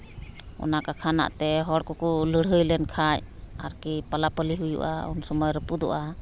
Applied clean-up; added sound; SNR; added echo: none; none; none; none.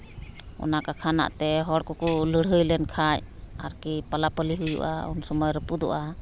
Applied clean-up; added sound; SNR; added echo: none; Tambourine; 18 dB; none.